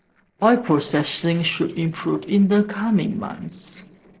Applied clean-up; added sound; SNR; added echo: neural separator model SepFormer DNS4.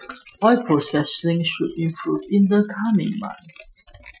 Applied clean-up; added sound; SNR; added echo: classical method Wiener filter.